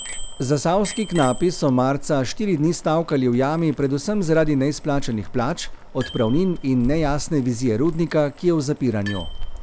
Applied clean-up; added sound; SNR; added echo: none; Boiling + Bicycle bell; 9 dB; none.